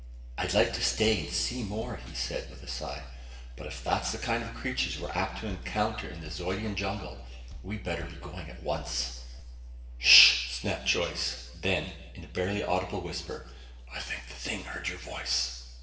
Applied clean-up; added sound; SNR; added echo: none; Bass drum; 17 dB; reverberation time 1.0 s.